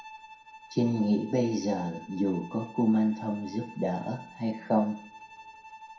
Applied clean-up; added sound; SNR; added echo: none; Bowed string instrument; 18 dB; reverberation time 0.5 s.